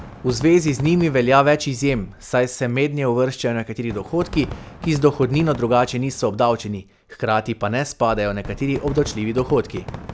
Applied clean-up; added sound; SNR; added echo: none; Fireworks; 16 dB; none.